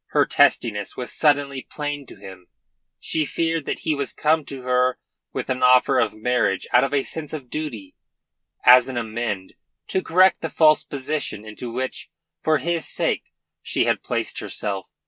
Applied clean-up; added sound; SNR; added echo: none; none; none; none.